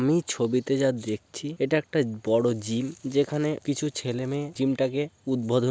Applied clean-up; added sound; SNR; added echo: none; none; none; none.